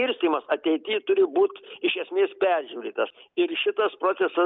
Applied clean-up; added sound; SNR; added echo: none; none; none; none.